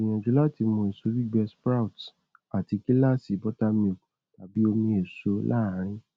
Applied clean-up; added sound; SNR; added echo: none; none; none; none.